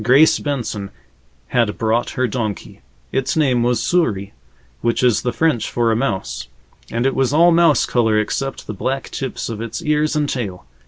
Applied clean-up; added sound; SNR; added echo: none; none; none; none.